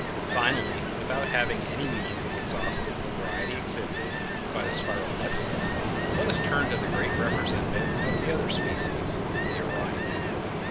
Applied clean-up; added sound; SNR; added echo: none; Ocean; -3 dB; none.